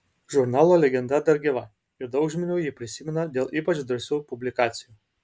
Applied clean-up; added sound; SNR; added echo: none; none; none; none.